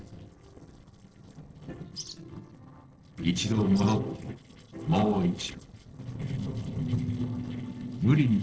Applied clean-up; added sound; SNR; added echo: neural separator model SepFormer DNS4.